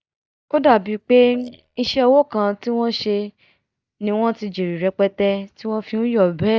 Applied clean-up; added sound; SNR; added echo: neural mask model DeepFilterNet 3.